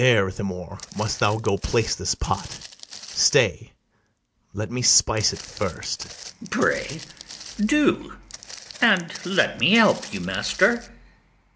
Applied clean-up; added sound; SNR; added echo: none; Walk, footsteps; 16 dB; none.